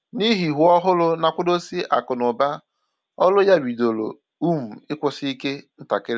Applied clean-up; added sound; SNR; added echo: none; none; none; none.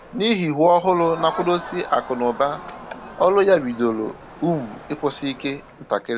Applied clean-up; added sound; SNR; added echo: none; Marimba, xylophone + Crowd; 15 dB; none.